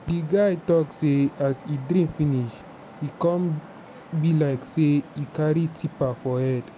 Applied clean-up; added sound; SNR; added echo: none; Bowed string instrument + Traffic noise, roadway noise; 19 dB; none.